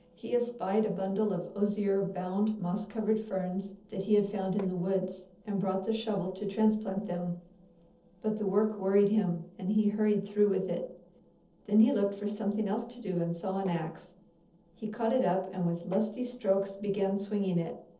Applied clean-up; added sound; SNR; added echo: neural separator model SepFormer DNS4.